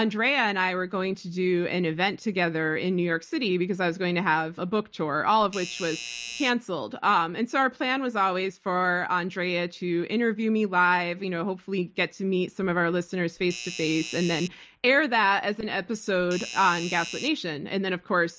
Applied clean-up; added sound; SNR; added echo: none; Doorbell; 11 dB; none.